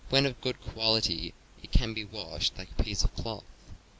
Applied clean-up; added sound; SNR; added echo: none; none; none; none.